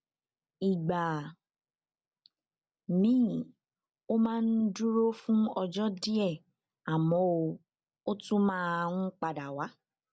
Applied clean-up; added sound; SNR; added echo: none; none; none; none.